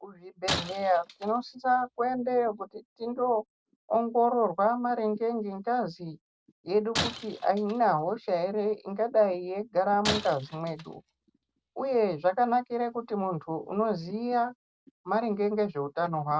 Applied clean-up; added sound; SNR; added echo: none; Shatter; 10 dB; none.